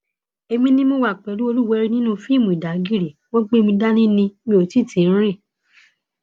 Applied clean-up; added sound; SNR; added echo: none; none; none; none.